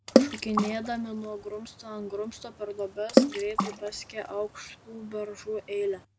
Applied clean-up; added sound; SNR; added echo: none; Water / Splash, splatter; -4 dB; none.